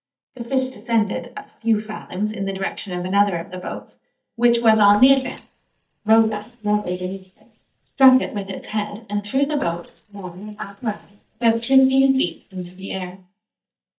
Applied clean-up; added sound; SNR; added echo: neural mask model DeepFilterNet 3.